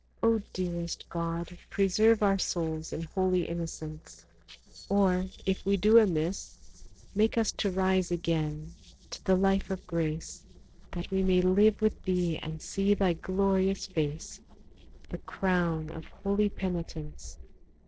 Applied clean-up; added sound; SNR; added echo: neural separator model SepFormer DNS4.